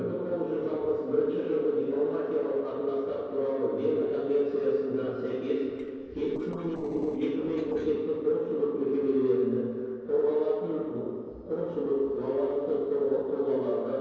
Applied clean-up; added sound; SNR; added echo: neural separator model SepFormer DNS4.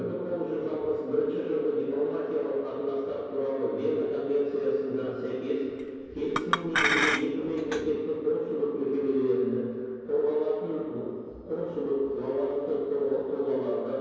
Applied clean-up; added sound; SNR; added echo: none; Chink, clink; 1 dB; reverberation time 2.2 s.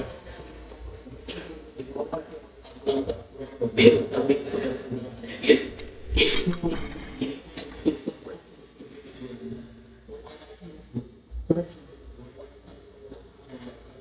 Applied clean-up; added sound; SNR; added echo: neural mask model DeepFilterNet 3.